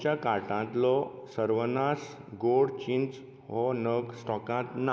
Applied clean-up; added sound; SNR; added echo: none; none; none; none.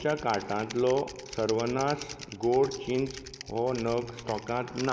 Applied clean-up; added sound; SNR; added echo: none; Typing; 15 dB; none.